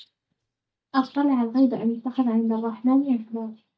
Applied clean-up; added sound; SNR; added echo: neural mask model DeepFilterNet 3.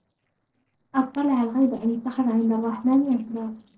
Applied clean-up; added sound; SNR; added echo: neural separator model SepFormer DNS4.